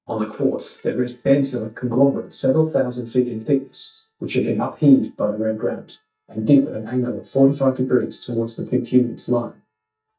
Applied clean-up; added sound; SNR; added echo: neural mask model DeepFilterNet 3.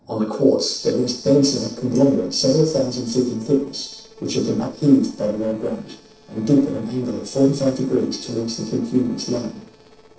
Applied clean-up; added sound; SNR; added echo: neural separator model SepFormer DNS4.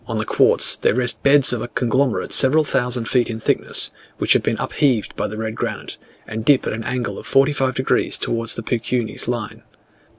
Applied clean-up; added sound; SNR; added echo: none; none; none; none.